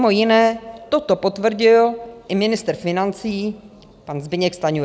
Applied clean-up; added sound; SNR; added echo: none; none; none; none.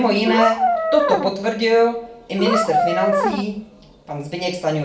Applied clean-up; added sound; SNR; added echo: none; Brass instrument; 0 dB; reverberation time 0.4 s.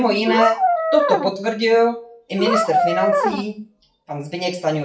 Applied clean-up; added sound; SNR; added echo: classical method WPE with log-MMSE.